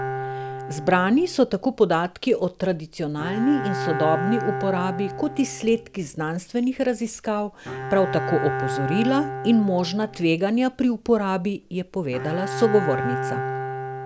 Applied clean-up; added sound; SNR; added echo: none; Bowed string instrument; 7 dB; none.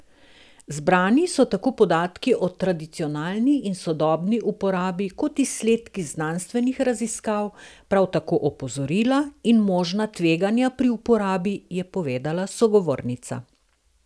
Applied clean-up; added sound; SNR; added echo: none; none; none; none.